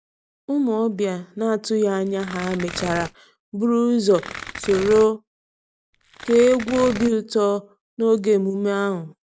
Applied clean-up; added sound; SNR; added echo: none; Tearing; 12 dB; none.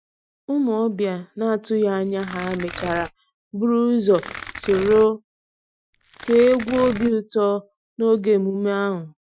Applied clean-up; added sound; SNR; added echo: classical method Wiener filter.